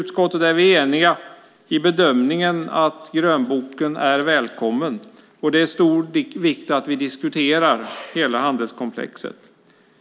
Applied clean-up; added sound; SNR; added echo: none; none; none; none.